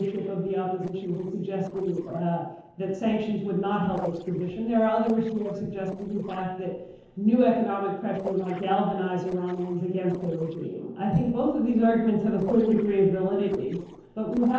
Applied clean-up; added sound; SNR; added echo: neural separator model SepFormer DNS4.